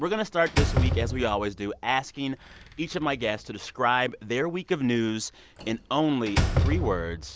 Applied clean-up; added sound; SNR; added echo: none; Slam; 3 dB; none.